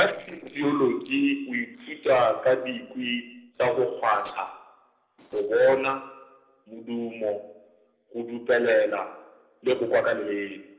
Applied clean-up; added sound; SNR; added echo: neural separator model SepFormer DNS4.